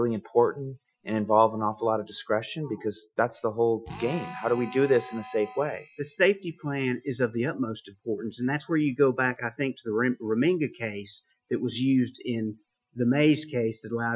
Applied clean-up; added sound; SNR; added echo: classical method Wiener filter.